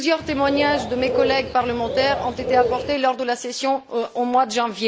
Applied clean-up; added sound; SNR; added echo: none; Bird; 4 dB; none.